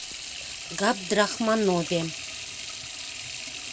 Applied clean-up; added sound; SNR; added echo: none; Sink (filling or washing) / Water tap, faucet; 8 dB; none.